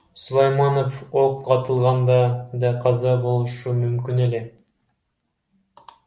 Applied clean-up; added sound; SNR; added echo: none; none; none; none.